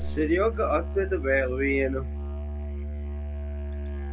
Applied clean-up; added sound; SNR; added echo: none; Musical instrument; 3 dB; none.